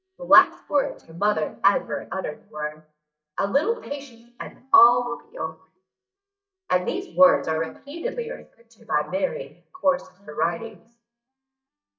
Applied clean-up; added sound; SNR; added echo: neural mask model DeepFilterNet 3.